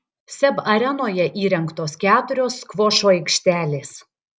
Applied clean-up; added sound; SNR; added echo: none; none; none; none.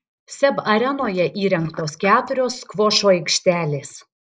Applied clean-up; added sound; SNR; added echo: neural mask model Resemble Enhance denoiser.